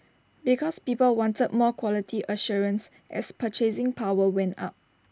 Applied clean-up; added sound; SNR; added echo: none; none; none; none.